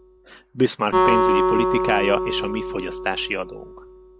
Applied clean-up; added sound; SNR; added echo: none; Acoustic guitar; -2 dB; none.